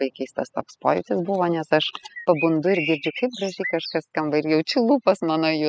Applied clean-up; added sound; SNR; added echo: classical method spectral subtraction.